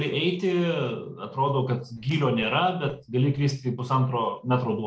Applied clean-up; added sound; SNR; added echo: neural separator model SepFormer DNS4.